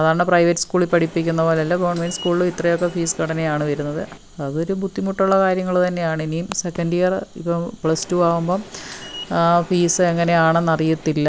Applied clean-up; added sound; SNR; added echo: none; Subway, metro, underground; 19 dB; none.